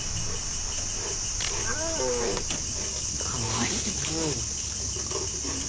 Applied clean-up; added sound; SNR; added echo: none; Camera + Bell; 14 dB; none.